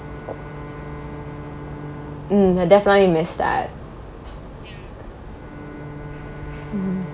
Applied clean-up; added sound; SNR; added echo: none; Bowed string instrument; 15 dB; none.